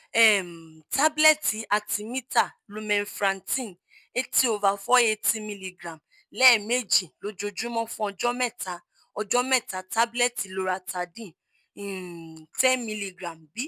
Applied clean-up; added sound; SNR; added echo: none; none; none; none.